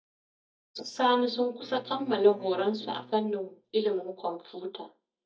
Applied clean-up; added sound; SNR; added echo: neural mask model DeepFilterNet 3.